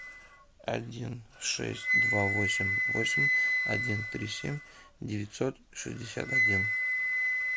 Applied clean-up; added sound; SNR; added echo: none; Wind instrument, woodwind instrument; -5 dB; none.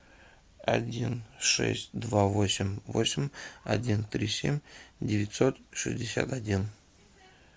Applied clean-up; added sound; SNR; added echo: none; none; none; none.